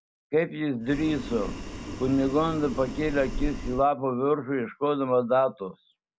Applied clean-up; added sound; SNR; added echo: none; Boiling; 7 dB; none.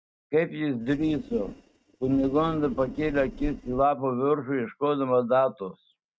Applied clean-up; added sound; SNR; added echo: neural mask model RNNoise.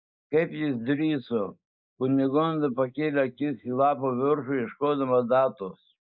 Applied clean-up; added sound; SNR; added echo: neural mask model Resemble Enhance denoiser.